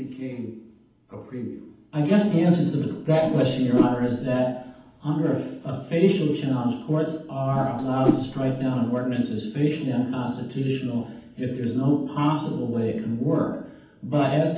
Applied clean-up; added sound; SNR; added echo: none; Whoosh, swoosh, swish; 3 dB; reverberation time 0.8 s.